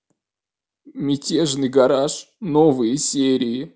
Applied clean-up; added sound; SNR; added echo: none; none; none; none.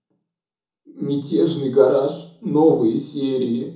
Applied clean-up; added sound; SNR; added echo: none; none; none; reverberation time 0.8 s.